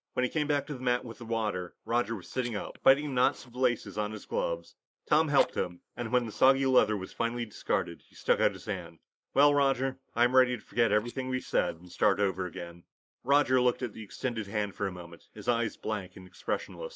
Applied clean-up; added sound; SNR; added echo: neural mask model Resemble Enhance denoiser.